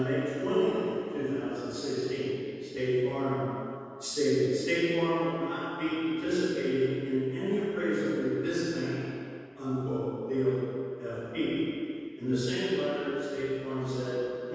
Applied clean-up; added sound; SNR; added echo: none; none; none; reverberation time 2.1 s.